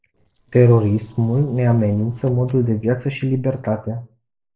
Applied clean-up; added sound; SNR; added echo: neural separator model SepFormer DNS4.